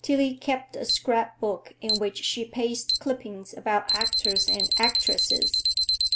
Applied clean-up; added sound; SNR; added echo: none; Alarm; -1 dB; none.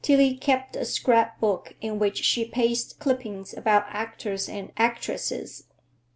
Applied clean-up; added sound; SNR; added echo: none; none; none; none.